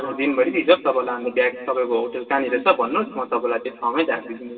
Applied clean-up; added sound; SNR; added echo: none; none; none; reverberation time 1.3 s.